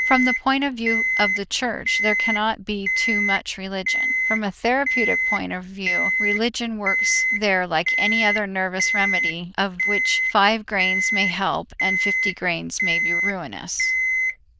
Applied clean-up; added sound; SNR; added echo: neural diffusion model UNIVERSE++.